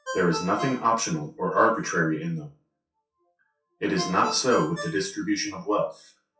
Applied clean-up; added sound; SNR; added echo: classical method WPE with log-MMSE.